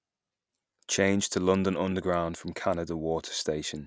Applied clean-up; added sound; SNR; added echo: none; none; none; none.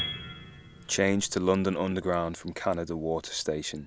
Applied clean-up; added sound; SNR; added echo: none; Piano; 14 dB; none.